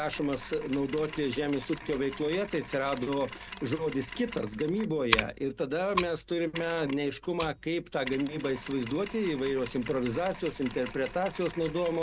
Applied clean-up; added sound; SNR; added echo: none; Mechanisms; 10 dB; none.